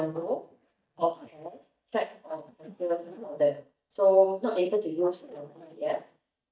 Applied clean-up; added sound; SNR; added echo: neural mask model DeepFilterNet 3.